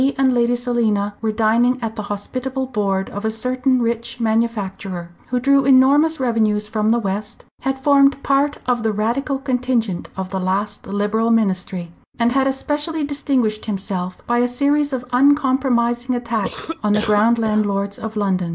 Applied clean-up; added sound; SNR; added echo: neural mask model Resemble Enhance denoiser.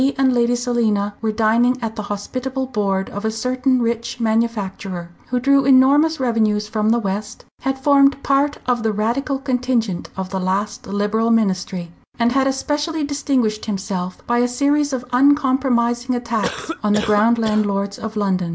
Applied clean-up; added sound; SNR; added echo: none; Cough; 10 dB; none.